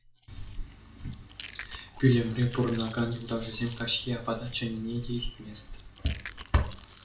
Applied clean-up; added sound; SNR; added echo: none; Chewing, mastication; 11 dB; reverberation time 0.3 s.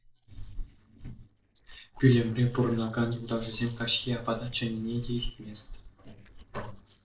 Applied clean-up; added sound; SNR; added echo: neural separator model SepFormer DNS4.